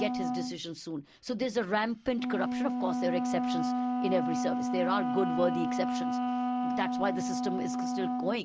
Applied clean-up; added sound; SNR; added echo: none; Wind instrument, woodwind instrument; -2 dB; none.